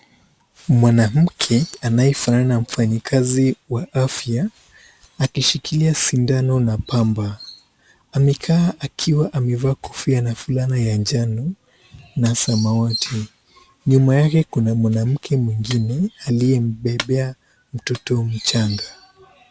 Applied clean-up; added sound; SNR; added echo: none; none; none; none.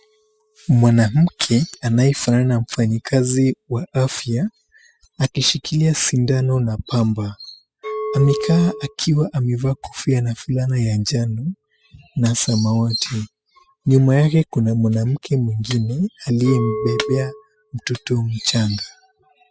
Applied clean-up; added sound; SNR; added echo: classical method spectral subtraction.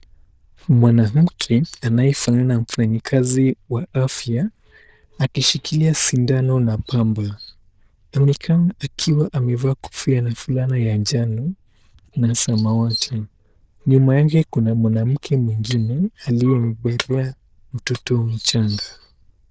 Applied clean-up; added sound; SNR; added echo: neural diffusion model UNIVERSE++.